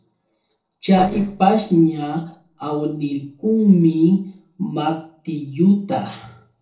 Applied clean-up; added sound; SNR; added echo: neural separator model SepFormer DNS4.